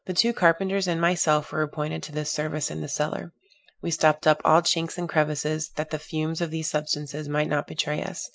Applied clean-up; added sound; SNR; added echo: neural mask model Resemble Enhance denoiser.